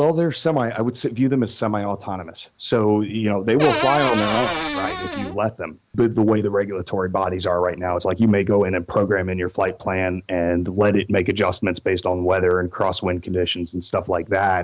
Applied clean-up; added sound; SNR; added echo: none; Cupboard open or close / Door; 4 dB; none.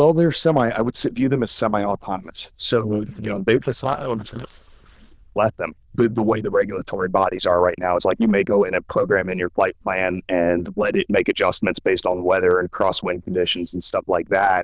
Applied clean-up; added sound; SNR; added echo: neural diffusion model UNIVERSE++.